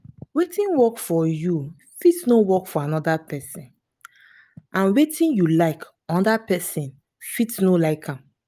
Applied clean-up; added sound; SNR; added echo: none; none; none; none.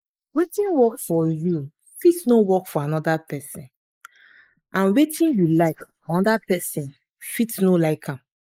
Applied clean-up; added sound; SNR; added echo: neural mask model Resemble Enhance denoiser.